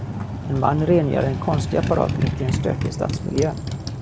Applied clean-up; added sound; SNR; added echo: none; Motorcycle; 3 dB; none.